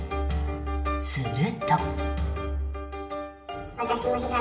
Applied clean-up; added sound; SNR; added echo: none; none; none; reverberation time 1.2 s.